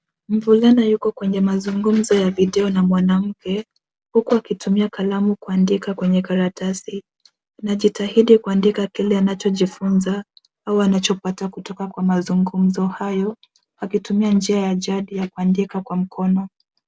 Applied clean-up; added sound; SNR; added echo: none; none; none; none.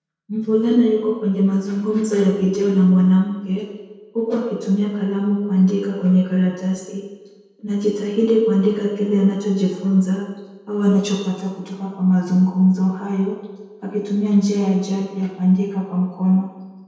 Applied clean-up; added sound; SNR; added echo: none; none; none; reverberation time 1.1 s.